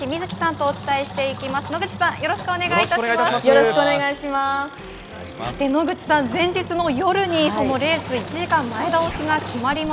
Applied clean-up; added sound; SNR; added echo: none; Engine; 13 dB; none.